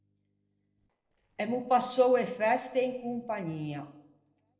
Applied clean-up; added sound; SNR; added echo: neural separator model SepFormer DNS4.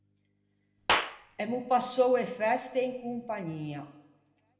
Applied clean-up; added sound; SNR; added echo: none; Clapping; 5 dB; reverberation time 0.9 s.